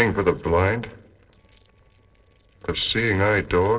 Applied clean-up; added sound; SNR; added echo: neural separator model SepFormer DNS4.